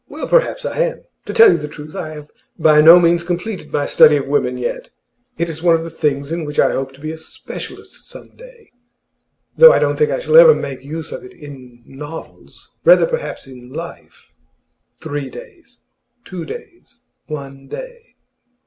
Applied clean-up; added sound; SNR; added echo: none; none; none; none.